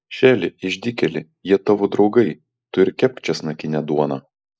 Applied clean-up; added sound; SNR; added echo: neural mask model Resemble Enhance denoiser.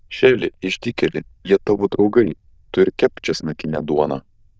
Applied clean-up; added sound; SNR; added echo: neural diffusion model UNIVERSE++.